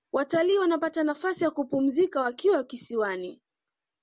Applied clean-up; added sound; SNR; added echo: none; none; none; none.